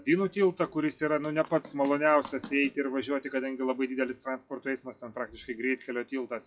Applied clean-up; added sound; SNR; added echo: classical method WPE with log-MMSE.